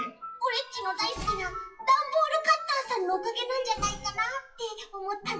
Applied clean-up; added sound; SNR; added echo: classical method WPE with log-MMSE.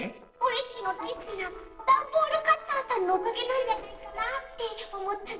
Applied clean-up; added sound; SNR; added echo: neural separator model SepFormer DNS4.